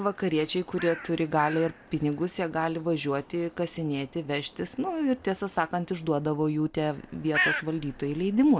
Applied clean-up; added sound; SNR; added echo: none; Bird; 11 dB; none.